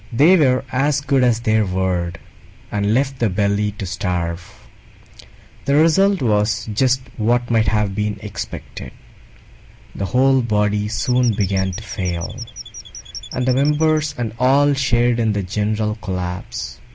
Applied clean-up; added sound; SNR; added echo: none; Squeak / Chirp, tweet; 15 dB; none.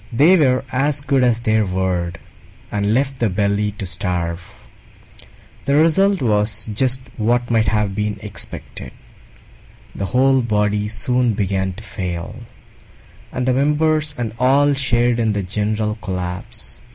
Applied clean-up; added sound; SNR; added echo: none; none; none; none.